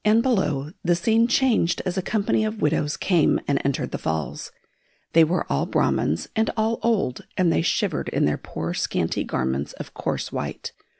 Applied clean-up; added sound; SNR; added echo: none; none; none; none.